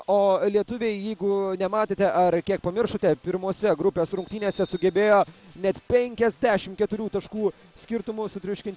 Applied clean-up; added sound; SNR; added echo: none; none; none; none.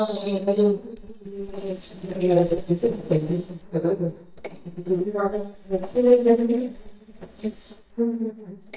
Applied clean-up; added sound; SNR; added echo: neural mask model DeepFilterNet 3.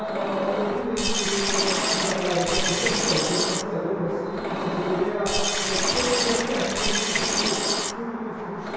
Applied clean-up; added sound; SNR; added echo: none; Liquid; -1 dB; reverberation time 2.0 s.